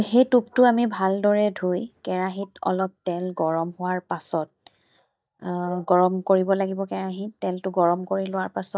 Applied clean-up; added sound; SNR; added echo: neural mask model DeepFilterNet 3.